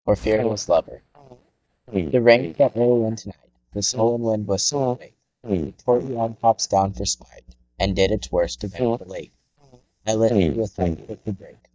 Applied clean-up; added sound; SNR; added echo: neural mask model DeepFilterNet 3.